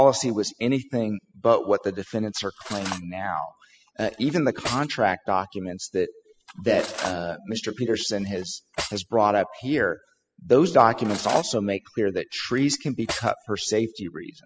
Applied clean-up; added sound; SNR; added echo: classical method spectral subtraction.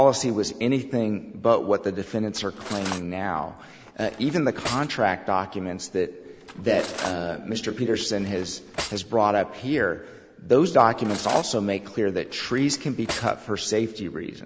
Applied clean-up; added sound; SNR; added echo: none; Cutlery, silverware; 15 dB; none.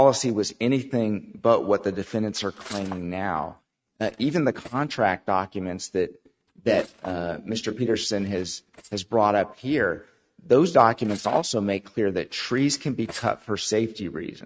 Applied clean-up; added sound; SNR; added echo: neural mask model RNNoise.